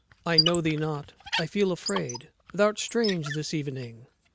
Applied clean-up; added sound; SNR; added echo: none; Squeak; 5 dB; none.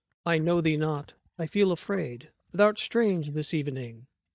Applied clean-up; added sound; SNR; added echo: neural mask model DeepFilterNet 3.